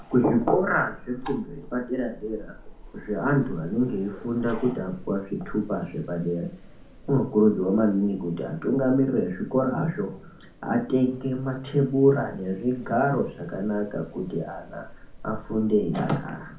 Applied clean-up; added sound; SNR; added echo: none; Wind; 17 dB; reverberation time 0.4 s.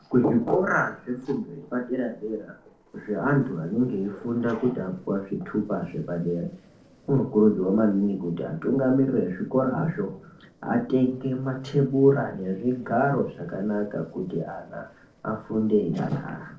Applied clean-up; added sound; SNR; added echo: neural separator model SepFormer DNS4.